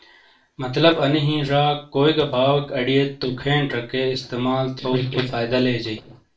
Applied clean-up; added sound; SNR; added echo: neural separator model SepFormer DNS4.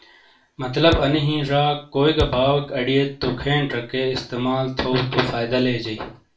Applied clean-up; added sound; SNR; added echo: none; Thump, thud; 10 dB; reverberation time 0.3 s.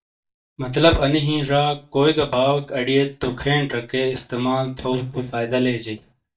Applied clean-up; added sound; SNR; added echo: neural mask model DeepFilterNet 3.